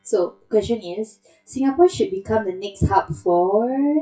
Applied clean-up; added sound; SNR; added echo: classical method WPE with log-MMSE.